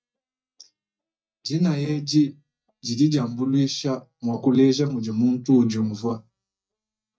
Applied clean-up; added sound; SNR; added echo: neural mask model DeepFilterNet 3.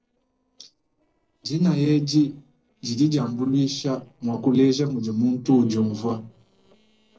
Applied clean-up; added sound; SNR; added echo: neural separator model SepFormer DNS4.